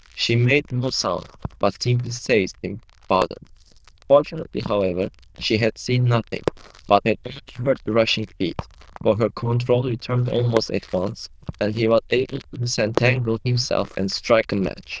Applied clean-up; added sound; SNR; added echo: neural diffusion model UNIVERSE++.